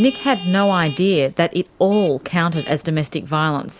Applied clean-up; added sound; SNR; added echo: none; Vehicle horn, car horn, honking; 20 dB; none.